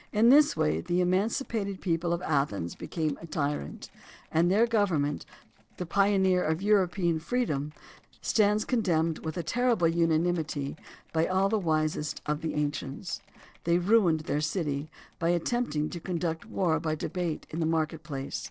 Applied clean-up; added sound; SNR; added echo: neural separator model SepFormer DNS4.